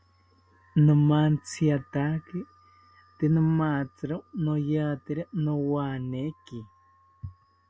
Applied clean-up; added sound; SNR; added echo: none; none; none; none.